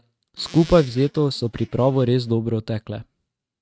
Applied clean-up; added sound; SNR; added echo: neural mask model RNNoise.